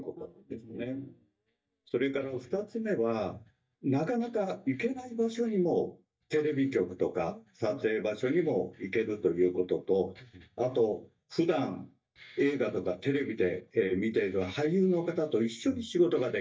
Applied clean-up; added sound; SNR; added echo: neural mask model DeepFilterNet 3.